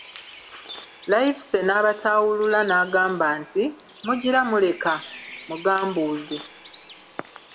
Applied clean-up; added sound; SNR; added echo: none; Bird; 18 dB; reverberation time 1.9 s.